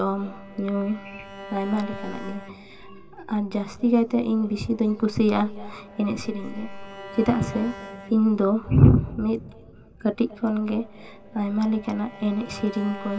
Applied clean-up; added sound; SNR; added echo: none; Bowed string instrument; 19 dB; reverberation time 2.7 s.